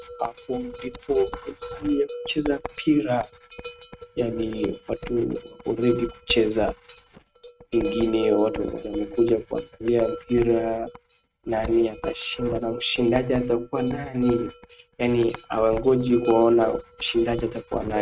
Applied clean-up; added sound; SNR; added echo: neural mask model RNNoise.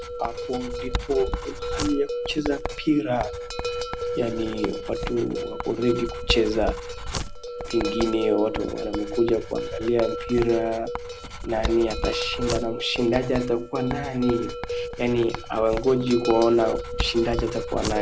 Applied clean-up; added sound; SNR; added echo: none; Writing + Bell; 5 dB; none.